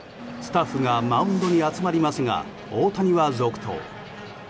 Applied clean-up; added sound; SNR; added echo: none; Hiss / Bus / Engine; 11 dB; none.